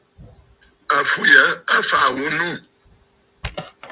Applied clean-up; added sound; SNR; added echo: none; none; none; none.